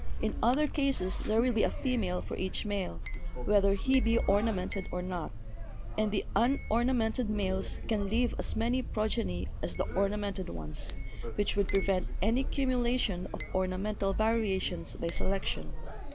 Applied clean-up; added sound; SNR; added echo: none; Chink, clink; -3 dB; none.